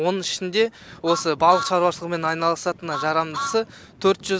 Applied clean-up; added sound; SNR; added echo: none; Truck; 12 dB; none.